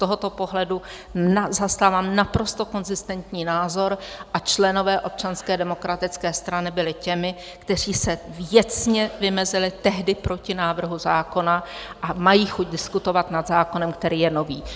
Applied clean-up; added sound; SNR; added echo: none; none; none; none.